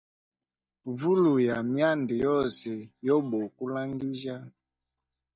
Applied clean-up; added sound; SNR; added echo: neural mask model DeepFilterNet 3.